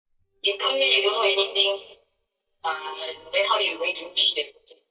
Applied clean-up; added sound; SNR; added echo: neural mask model DeepFilterNet 3.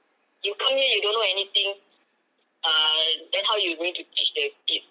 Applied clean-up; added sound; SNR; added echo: none; none; none; none.